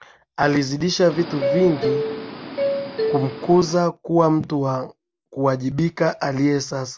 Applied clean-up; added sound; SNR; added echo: none; Subway, metro, underground; 3 dB; none.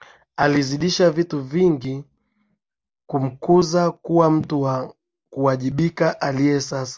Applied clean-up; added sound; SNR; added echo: none; none; none; none.